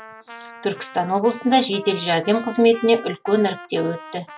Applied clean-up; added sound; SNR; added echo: none; Trumpet; 18 dB; none.